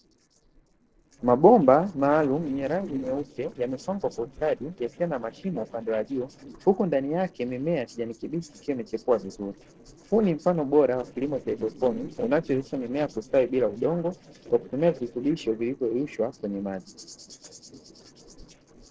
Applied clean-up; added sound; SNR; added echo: neural separator model SepFormer DNS4.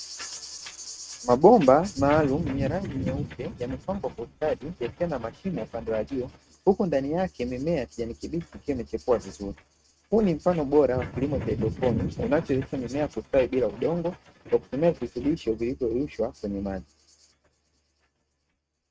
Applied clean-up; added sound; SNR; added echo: neural mask model RNNoise.